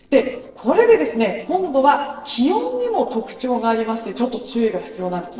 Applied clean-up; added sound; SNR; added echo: neural separator model SepFormer DNS4.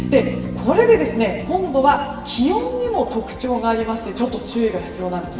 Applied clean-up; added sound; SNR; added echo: none; Bass guitar; 13 dB; reverberation time 1.2 s.